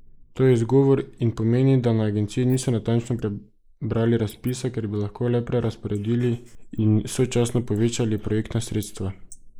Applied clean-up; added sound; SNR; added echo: neural mask model Resemble Enhance denoiser.